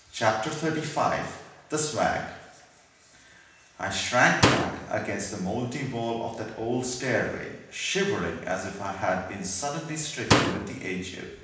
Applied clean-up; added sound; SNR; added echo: none; Slam; -3 dB; reverberation time 0.9 s.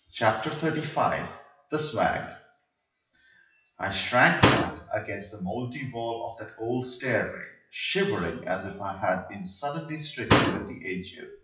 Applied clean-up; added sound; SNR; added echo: classical method WPE with log-MMSE.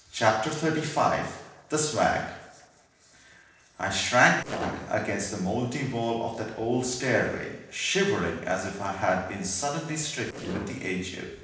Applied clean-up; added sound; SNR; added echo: neural separator model SepFormer DNS4.